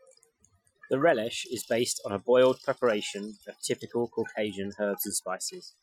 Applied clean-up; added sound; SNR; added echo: classical method Wiener filter.